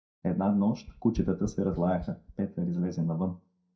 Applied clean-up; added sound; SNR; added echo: neural mask model DeepFilterNet 3.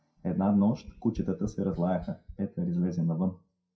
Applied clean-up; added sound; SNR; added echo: classical method WPE with log-MMSE.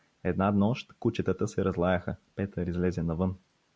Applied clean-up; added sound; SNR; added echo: none; none; none; none.